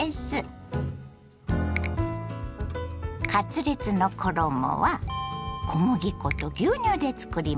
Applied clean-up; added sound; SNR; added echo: none; Finger snapping; 15 dB; none.